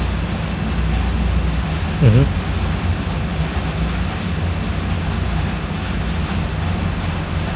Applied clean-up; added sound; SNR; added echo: none; none; none; none.